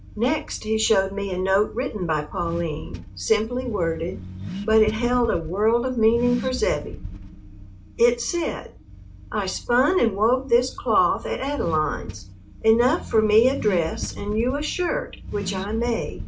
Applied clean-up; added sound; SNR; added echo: none; Accelerating, revving, vroom / Car; 12 dB; reverberation time 0.3 s.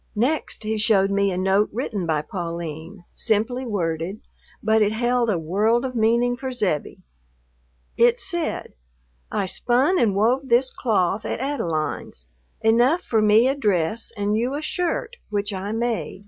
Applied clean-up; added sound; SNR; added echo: none; none; none; none.